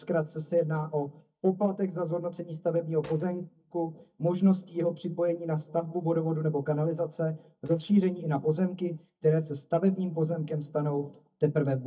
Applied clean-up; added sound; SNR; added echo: neural mask model DeepFilterNet 3.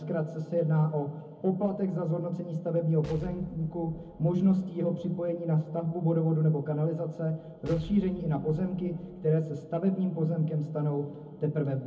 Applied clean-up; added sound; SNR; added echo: none; Explosion; 19 dB; reverberation time 0.3 s.